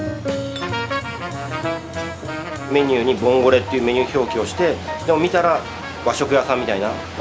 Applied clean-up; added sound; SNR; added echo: none; none; none; none.